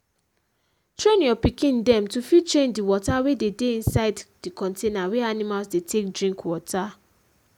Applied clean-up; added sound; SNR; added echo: none; none; none; none.